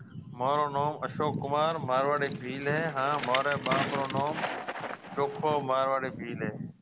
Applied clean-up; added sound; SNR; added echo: none; Bicycle; 11 dB; none.